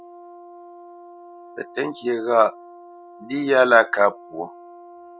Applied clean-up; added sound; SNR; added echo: none; Brass instrument; 20 dB; none.